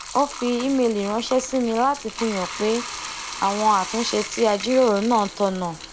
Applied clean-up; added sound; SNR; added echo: none; Bathtub (filling or washing); 11 dB; none.